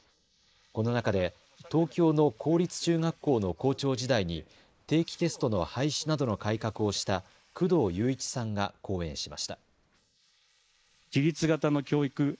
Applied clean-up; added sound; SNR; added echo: neural mask model Resemble Enhance denoiser.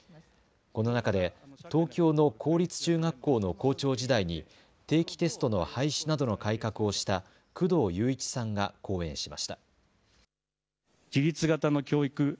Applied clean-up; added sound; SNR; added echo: none; none; none; none.